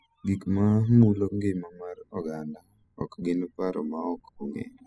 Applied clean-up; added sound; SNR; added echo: classical method spectral subtraction.